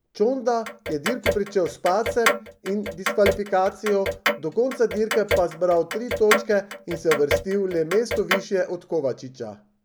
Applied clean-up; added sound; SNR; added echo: none; Clock; 4 dB; none.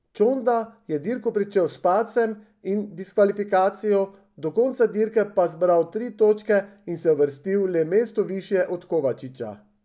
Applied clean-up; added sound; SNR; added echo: none; none; none; none.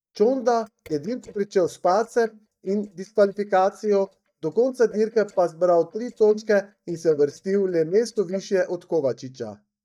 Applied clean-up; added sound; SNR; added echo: neural mask model DeepFilterNet 3.